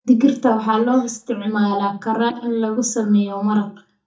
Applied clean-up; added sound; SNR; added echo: neural mask model DeepFilterNet 3.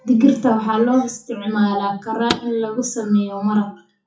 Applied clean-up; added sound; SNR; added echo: classical method WPE with log-MMSE.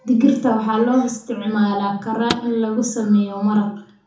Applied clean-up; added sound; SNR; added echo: none; Car; 16 dB; reverberation time 0.6 s.